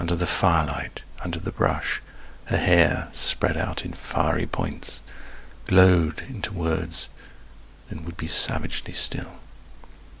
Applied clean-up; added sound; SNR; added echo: none; none; none; none.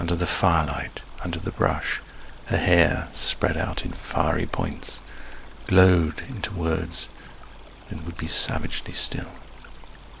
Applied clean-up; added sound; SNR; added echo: none; Stream; 19 dB; none.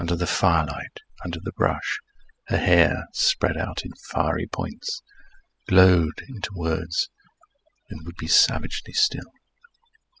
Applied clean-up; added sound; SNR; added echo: classical method spectral subtraction.